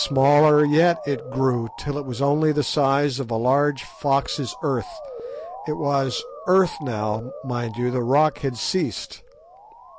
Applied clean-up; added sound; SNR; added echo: none; Motor vehicle (road) / Siren; 16 dB; none.